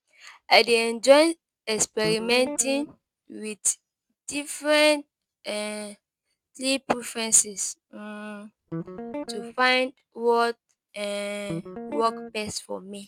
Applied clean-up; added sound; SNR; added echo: neural mask model RNNoise.